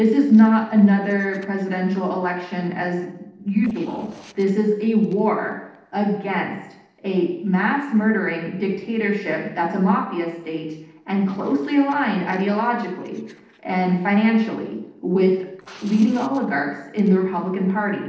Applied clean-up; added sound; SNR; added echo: neural separator model SepFormer DNS4.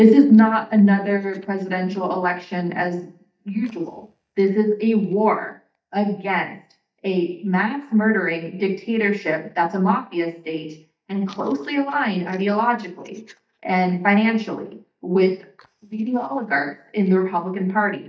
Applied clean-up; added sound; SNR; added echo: neural mask model DeepFilterNet 3.